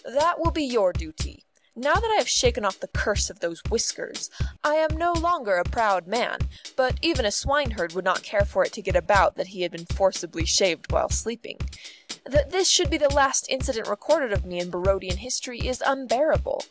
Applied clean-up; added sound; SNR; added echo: none; Bass drum / Drum kit; 9 dB; none.